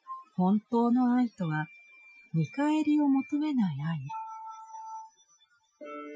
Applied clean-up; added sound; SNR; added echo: classical method Wiener filter.